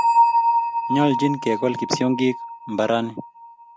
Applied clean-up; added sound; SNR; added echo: none; Bell; -1 dB; none.